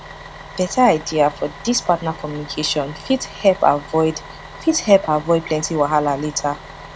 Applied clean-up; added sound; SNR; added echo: none; Bus; 17 dB; none.